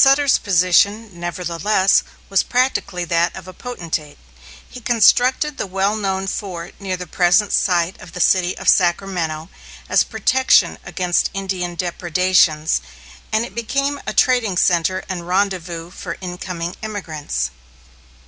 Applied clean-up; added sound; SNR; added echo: none; none; none; none.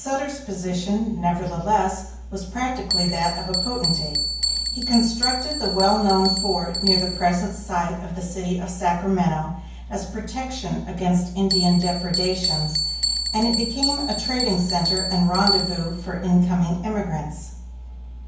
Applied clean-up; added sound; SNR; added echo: none; Bell; 5 dB; reverberation time 0.9 s.